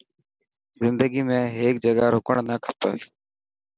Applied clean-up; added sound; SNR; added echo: none; none; none; none.